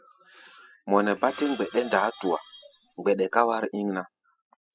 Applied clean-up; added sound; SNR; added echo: classical method spectral subtraction.